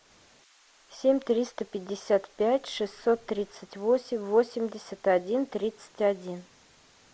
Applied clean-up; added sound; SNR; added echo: neural mask model Resemble Enhance denoiser.